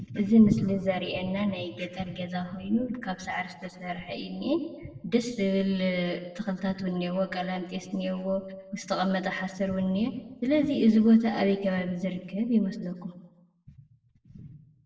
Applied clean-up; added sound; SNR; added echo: none; none; none; reverberation time 0.9 s.